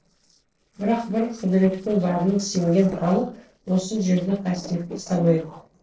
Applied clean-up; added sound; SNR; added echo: neural separator model SepFormer DNS4.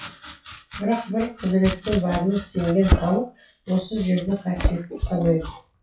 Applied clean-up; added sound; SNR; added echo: classical method WPE with log-MMSE.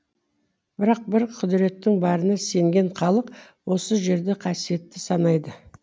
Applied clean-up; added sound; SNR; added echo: none; none; none; none.